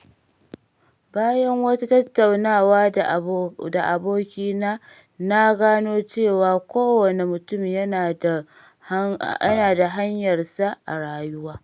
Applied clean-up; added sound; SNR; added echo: none; Bowed string instrument; 14 dB; none.